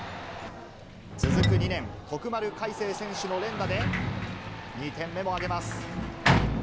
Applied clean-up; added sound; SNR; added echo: none; Sliding door; -3 dB; none.